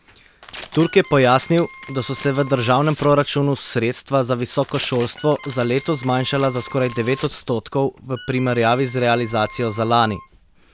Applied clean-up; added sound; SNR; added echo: none; Wind instrument, woodwind instrument + Tearing; 18 dB; none.